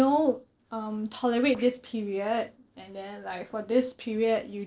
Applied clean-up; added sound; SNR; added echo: neural separator model SepFormer DNS4.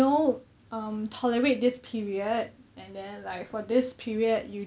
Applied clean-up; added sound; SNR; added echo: none; none; none; none.